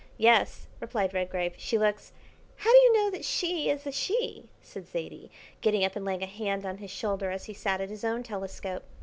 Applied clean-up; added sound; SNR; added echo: none; none; none; none.